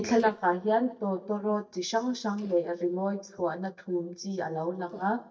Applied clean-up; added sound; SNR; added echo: neural mask model DeepFilterNet 3.